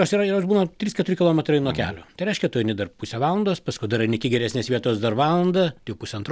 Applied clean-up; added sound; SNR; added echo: none; none; none; none.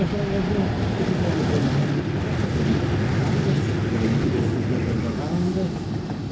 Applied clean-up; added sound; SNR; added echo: none; Vehicle; -5 dB; reverberation time 0.4 s.